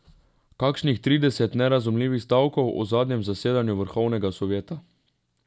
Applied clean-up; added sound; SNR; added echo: none; none; none; none.